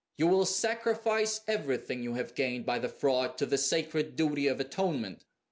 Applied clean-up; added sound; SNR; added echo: none; none; none; none.